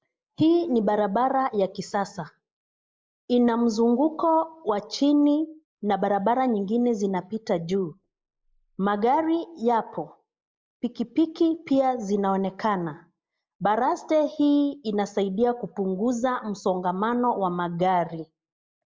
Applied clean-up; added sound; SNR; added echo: neural mask model Resemble Enhance denoiser.